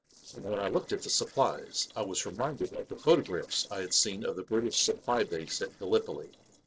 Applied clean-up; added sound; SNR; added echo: neural separator model SepFormer DNS4.